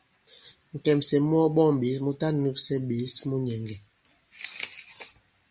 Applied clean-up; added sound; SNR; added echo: none; none; none; none.